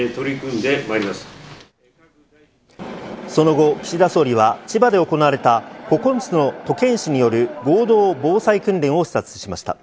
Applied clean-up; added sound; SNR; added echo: none; none; none; none.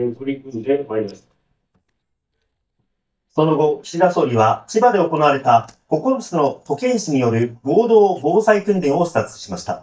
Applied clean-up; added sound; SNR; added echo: neural mask model DeepFilterNet 3.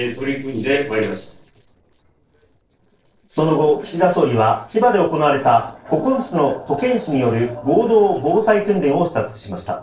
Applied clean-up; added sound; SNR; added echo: neural separator model SepFormer DNS4.